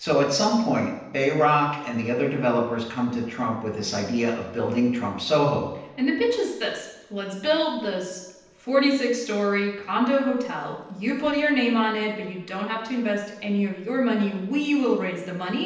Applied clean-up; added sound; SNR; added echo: none; none; none; reverberation time 0.9 s.